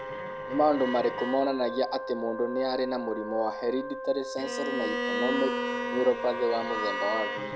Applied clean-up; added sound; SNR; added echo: none; Bowed string instrument + Wind instrument, woodwind instrument; 4 dB; none.